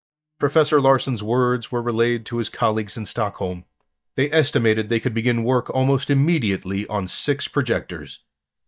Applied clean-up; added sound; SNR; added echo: neural mask model DeepFilterNet 3.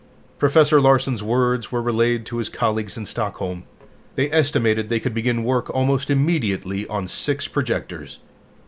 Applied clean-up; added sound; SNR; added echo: none; none; none; none.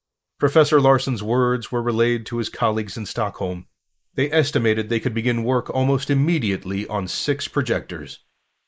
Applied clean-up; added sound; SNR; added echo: neural mask model Resemble Enhance denoiser.